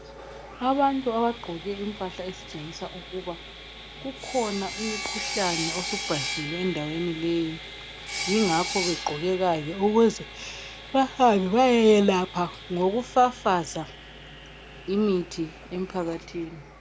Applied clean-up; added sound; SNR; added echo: none; Sawing; 11 dB; none.